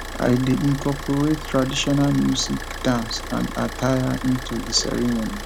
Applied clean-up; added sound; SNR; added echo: none; Idling / Car; 9 dB; none.